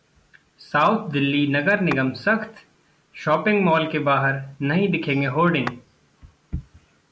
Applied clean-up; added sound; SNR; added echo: none; Tap / Glass; 17 dB; none.